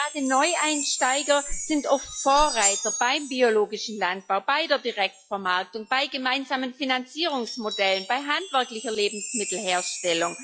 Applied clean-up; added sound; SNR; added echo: classical method log-MMSE.